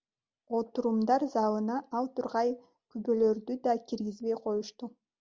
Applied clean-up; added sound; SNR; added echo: none; none; none; none.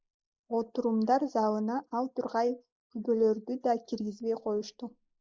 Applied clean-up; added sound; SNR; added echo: neural mask model Resemble Enhance denoiser.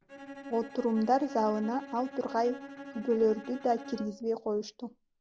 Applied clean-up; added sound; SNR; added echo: none; Bowed string instrument; 15 dB; none.